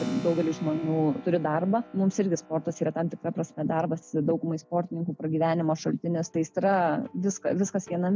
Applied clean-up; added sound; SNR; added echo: none; Keyboard (musical); 19 dB; none.